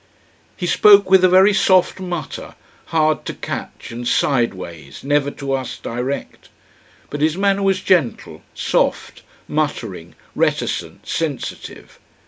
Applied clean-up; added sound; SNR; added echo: none; none; none; none.